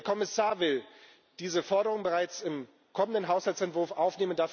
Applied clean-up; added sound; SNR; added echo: none; none; none; none.